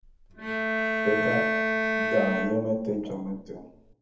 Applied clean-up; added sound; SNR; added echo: none; Bowed string instrument; -1 dB; reverberation time 0.7 s.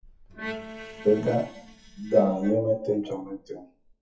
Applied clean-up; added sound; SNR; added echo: classical method WPE with log-MMSE.